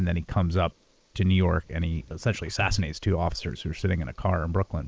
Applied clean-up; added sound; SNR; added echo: neural mask model Resemble Enhance denoiser.